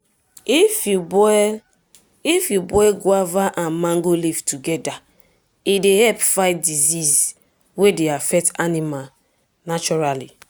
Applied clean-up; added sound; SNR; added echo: none; none; none; none.